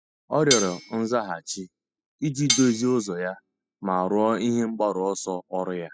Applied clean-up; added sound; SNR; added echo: classical method spectral subtraction.